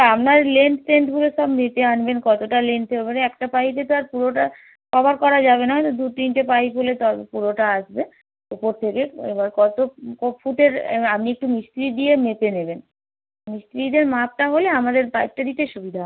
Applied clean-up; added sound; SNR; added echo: none; none; none; none.